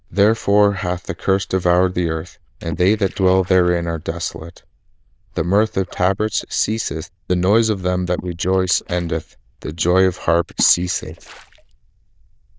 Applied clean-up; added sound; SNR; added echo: neural diffusion model UNIVERSE++.